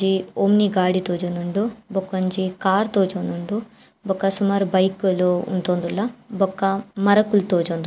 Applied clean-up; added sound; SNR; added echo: none; none; none; none.